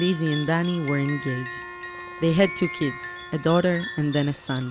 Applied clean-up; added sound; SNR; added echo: none; Wind instrument, woodwind instrument + Bird; 15 dB; none.